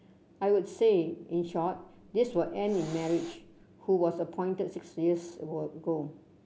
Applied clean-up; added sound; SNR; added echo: none; Hiss; 20 dB; none.